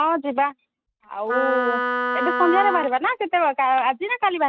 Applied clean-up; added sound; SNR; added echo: neural mask model RNNoise.